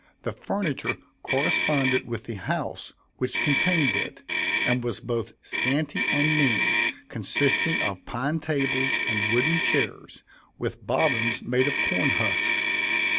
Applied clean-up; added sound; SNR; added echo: none; Motor vehicle (road); 0 dB; none.